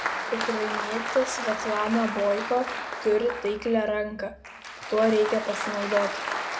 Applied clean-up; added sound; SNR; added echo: none; Applause; 5 dB; reverberation time 0.6 s.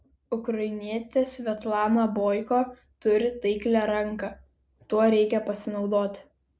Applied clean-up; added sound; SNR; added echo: none; none; none; none.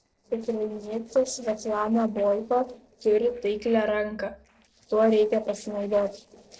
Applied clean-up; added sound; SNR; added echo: neural separator model SepFormer DNS4.